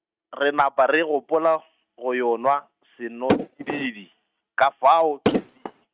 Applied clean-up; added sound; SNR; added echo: neural mask model RNNoise.